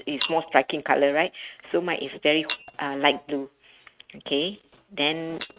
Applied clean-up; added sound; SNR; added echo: neural mask model RNNoise.